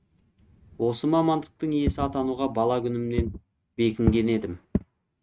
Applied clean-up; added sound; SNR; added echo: neural mask model RNNoise.